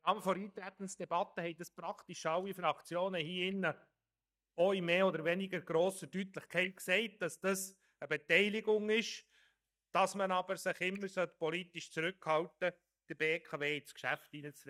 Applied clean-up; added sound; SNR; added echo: neural mask model DeepFilterNet 3.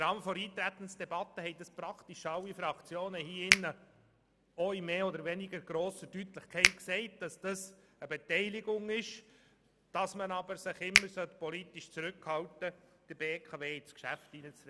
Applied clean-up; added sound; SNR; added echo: none; Finger snapping; -2 dB; none.